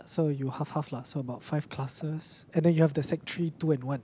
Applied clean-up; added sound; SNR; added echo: none; none; none; none.